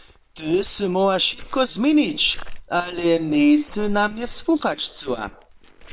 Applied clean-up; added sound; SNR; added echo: neural separator model SepFormer WHAM!.